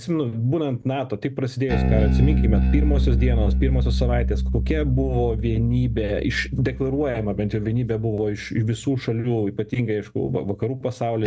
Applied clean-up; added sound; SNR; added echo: none; Bass guitar; 1 dB; none.